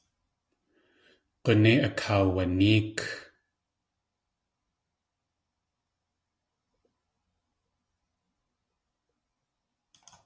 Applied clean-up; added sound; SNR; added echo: none; none; none; none.